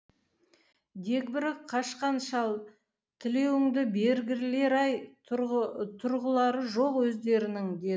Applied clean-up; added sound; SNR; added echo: none; none; none; none.